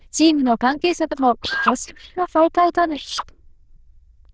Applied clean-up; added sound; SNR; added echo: neural diffusion model UNIVERSE++.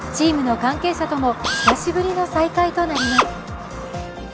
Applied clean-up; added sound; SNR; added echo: none; Drill; 1 dB; none.